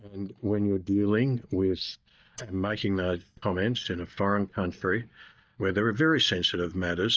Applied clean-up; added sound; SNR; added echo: neural mask model DeepFilterNet 3.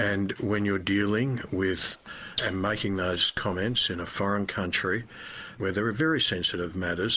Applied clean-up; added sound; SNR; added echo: neural mask model Resemble Enhance denoiser.